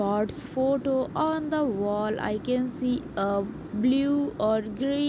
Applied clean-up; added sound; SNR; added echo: none; none; none; none.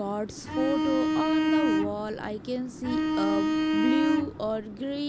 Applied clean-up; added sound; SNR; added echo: none; Bowed string instrument; -5 dB; none.